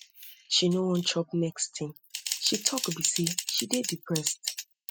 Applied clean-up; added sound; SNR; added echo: classical method spectral subtraction.